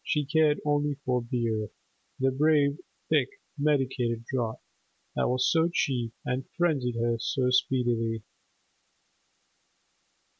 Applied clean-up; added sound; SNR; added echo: none; none; none; none.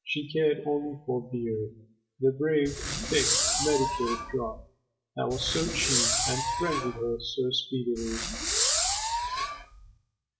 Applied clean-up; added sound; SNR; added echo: classical method WPE with log-MMSE.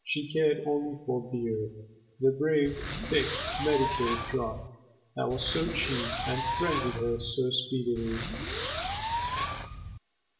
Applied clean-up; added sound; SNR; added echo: none; Fireworks; -2 dB; reverberation time 0.8 s.